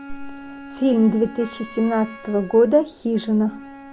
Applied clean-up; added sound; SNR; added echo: none; Wind instrument, woodwind instrument; 18 dB; none.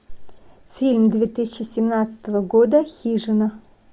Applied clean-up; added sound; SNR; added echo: none; none; none; none.